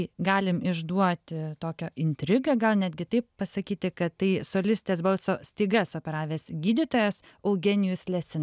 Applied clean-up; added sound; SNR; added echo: none; none; none; none.